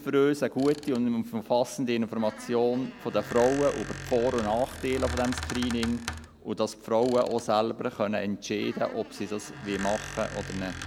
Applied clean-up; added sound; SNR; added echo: none; Squeak; 13 dB; none.